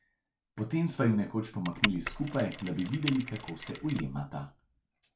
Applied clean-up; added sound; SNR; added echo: none; Mechanisms; 1 dB; none.